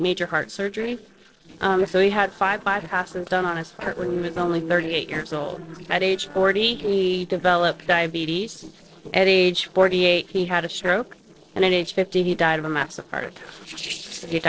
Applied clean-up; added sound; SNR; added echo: neural separator model SepFormer DNS4.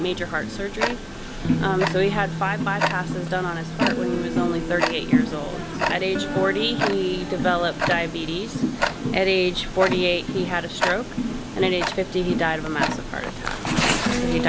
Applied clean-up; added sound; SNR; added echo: none; Tick-tock; 3 dB; none.